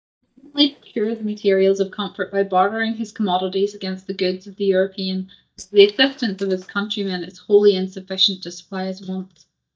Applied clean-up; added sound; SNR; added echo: neural mask model DeepFilterNet 3.